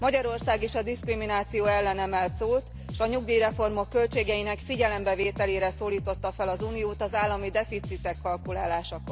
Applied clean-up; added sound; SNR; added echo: none; Bass guitar; 10 dB; none.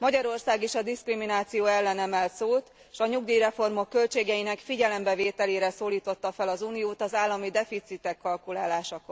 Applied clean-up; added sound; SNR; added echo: none; none; none; none.